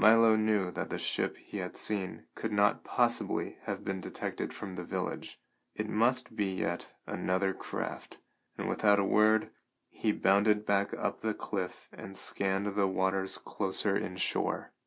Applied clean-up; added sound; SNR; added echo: none; none; none; none.